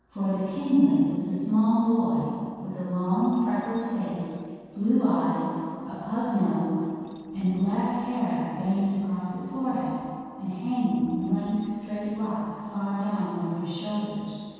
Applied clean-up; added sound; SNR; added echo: neural separator model SepFormer DNS4.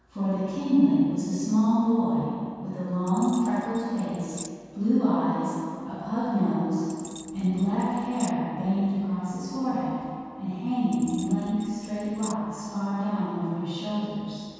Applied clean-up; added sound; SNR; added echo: none; Keys jangling; 18 dB; reverberation time 2.1 s.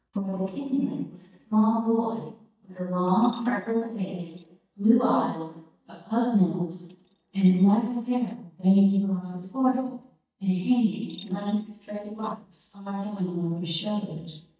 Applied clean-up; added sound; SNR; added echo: neural mask model DeepFilterNet 3.